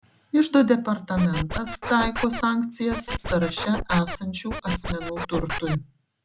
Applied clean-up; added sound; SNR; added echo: none; Scratching (performance technique); 6 dB; none.